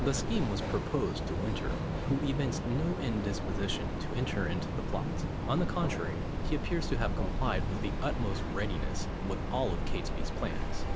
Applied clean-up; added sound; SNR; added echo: none; Train; -3 dB; none.